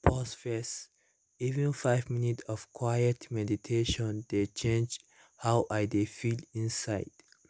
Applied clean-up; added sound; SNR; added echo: none; none; none; none.